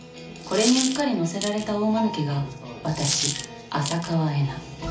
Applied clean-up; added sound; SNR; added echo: none; Coin (dropping); 6 dB; reverberation time 0.4 s.